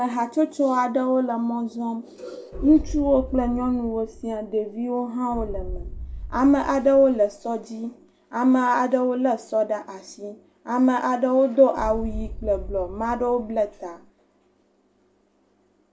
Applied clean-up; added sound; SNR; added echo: none; Boom; 11 dB; none.